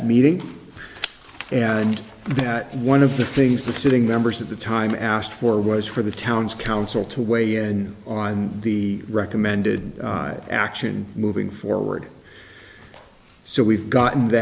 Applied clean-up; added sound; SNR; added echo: none; none; none; none.